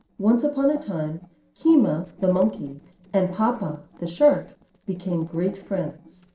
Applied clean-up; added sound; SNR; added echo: neural separator model SepFormer DNS4.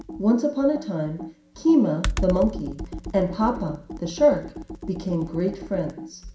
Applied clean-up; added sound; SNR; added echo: none; Computer keyboard; 10 dB; reverberation time 0.5 s.